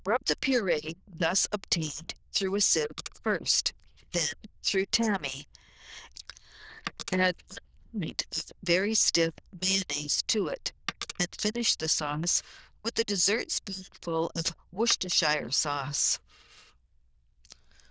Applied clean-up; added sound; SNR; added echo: neural diffusion model UNIVERSE++.